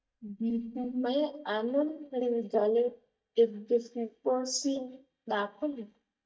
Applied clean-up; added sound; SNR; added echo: neural mask model DeepFilterNet 3.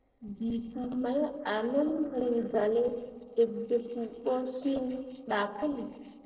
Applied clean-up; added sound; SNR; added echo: neural separator model SepFormer DNS4.